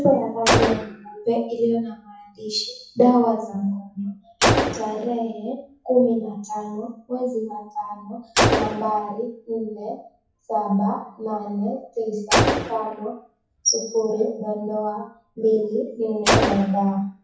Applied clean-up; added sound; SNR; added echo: classical method WPE with log-MMSE.